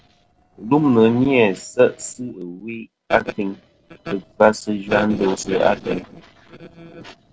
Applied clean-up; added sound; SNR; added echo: neural separator model SepFormer DNS4.